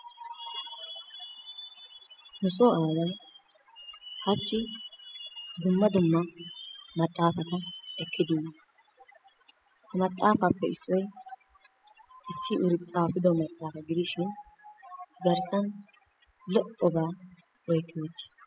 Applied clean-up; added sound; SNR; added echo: classical method spectral subtraction.